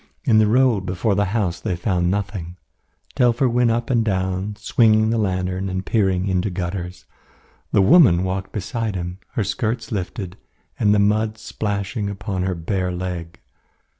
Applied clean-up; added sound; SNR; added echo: none; none; none; none.